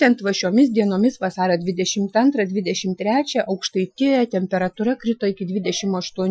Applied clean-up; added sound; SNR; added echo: classical method Wiener filter.